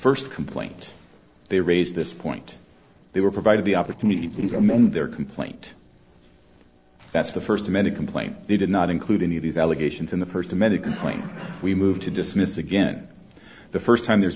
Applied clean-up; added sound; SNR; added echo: neural separator model SepFormer DNS4.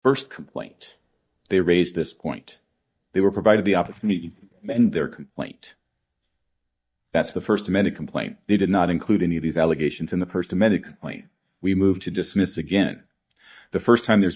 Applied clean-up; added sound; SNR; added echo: neural mask model DeepFilterNet 3.